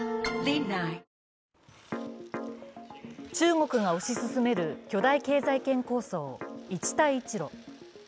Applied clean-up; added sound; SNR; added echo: none; none; none; none.